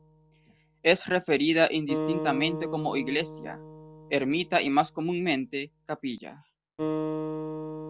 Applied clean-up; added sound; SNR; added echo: none; Acoustic guitar; 8 dB; none.